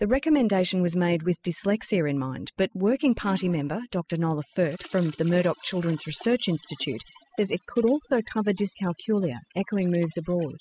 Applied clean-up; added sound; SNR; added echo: classical method spectral subtraction.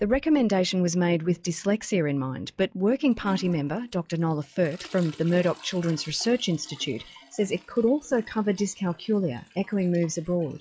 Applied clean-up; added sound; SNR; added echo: classical method log-MMSE.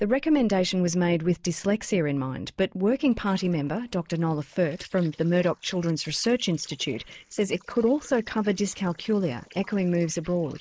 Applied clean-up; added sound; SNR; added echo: neural mask model Resemble Enhance denoiser.